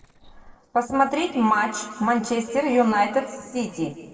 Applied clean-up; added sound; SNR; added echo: neural separator model SepFormer DNS4.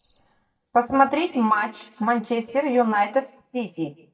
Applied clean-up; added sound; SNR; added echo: neural mask model DeepFilterNet 3.